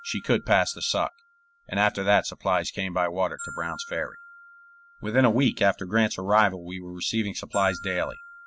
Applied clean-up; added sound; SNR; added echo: none; Glockenspiel; 19 dB; none.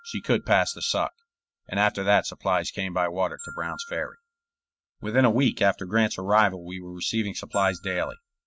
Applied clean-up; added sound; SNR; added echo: neural mask model RNNoise.